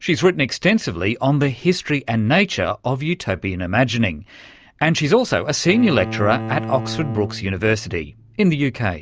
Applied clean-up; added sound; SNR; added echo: none; Bowed string instrument; 11 dB; none.